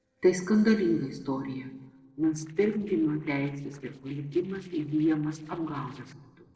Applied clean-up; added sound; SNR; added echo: neural separator model SepFormer DNS4.